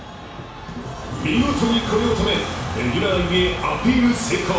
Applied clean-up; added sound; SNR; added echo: none; Aircraft; 15 dB; reverberation time 0.7 s.